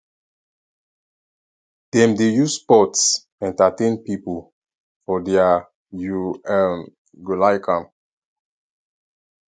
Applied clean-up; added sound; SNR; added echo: none; none; none; none.